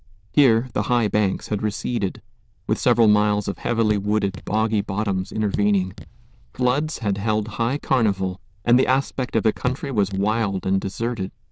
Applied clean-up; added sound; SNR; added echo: neural diffusion model UNIVERSE++.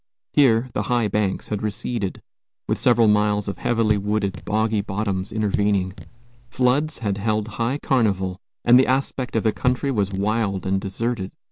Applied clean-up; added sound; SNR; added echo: none; Raindrop / Drip; 11 dB; none.